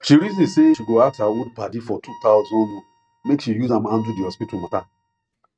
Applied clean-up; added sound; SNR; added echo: neural mask model RNNoise.